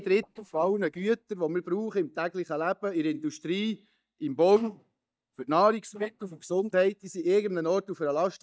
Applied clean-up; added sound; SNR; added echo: neural mask model DeepFilterNet 3.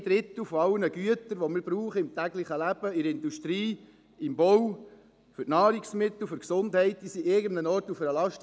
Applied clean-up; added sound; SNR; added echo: none; none; none; none.